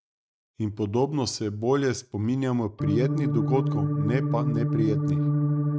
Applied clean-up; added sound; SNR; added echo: neural mask model RNNoise.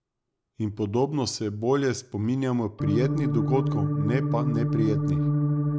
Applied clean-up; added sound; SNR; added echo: none; Organ; -3 dB; none.